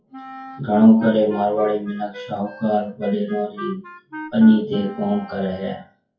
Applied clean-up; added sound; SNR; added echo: classical method WPE with log-MMSE.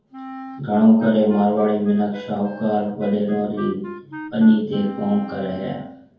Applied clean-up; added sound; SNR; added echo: none; Wind instrument, woodwind instrument; 15 dB; reverberation time 0.6 s.